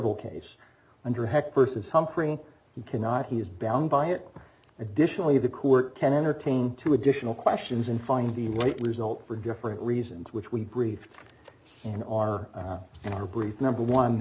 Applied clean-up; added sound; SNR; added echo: none; none; none; none.